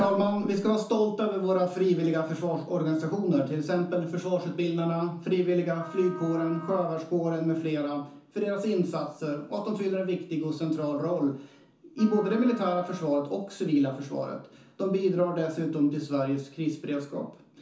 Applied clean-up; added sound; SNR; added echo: none; Wind instrument, woodwind instrument; 18 dB; reverberation time 0.9 s.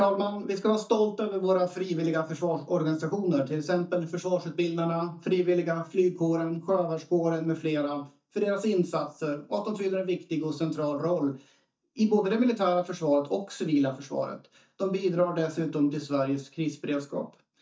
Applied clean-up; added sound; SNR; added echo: neural mask model DeepFilterNet 3.